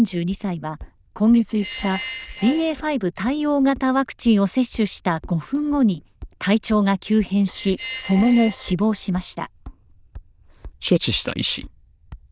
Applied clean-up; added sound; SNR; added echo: neural diffusion model UNIVERSE++.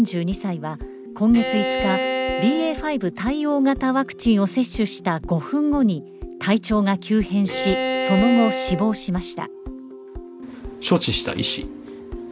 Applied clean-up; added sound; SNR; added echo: none; Bowed string instrument; 3 dB; none.